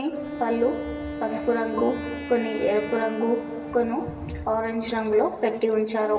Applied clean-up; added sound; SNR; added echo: none; Wind instrument, woodwind instrument; 10 dB; reverberation time 2.3 s.